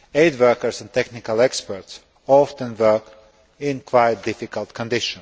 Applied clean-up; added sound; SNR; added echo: none; none; none; none.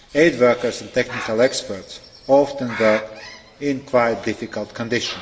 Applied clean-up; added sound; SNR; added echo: none; Bird; 16 dB; reverberation time 1.3 s.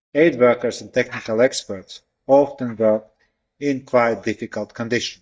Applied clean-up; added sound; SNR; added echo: neural mask model DeepFilterNet 3.